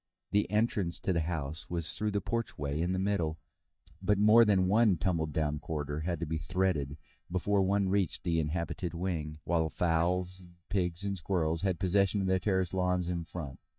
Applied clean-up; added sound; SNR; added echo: neural mask model DeepFilterNet 3.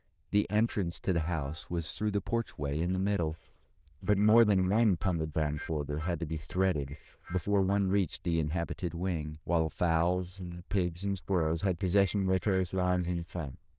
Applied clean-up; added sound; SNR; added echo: neural diffusion model UNIVERSE++.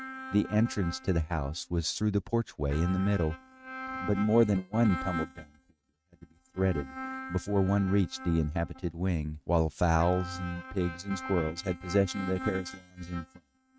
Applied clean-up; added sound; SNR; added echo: neural mask model RNNoise.